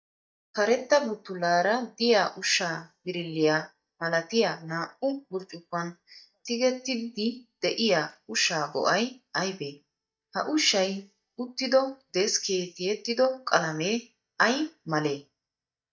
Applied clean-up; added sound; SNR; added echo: neural mask model DeepFilterNet 3.